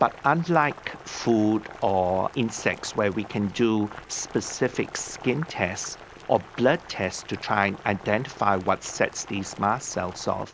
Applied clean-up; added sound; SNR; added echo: none; Boiling; 18 dB; none.